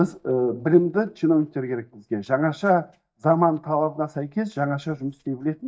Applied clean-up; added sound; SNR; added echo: neural mask model DeepFilterNet 3.